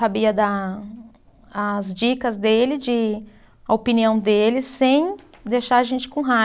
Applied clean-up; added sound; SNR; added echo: none; none; none; none.